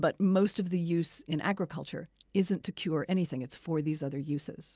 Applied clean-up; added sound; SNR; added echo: none; none; none; none.